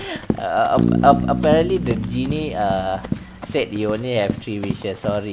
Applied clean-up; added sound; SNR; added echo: none; Bass guitar + Run; 3 dB; none.